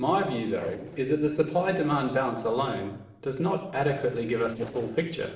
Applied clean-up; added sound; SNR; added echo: neural separator model SepFormer DNS4.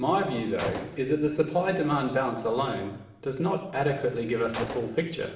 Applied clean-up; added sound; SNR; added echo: none; Gunshot, gunfire; 15 dB; reverberation time 0.8 s.